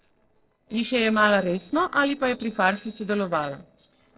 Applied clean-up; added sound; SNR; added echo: neural separator model SepFormer DNS4.